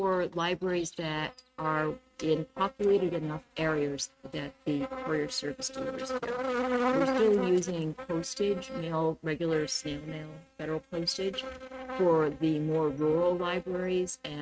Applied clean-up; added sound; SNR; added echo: neural mask model RNNoise.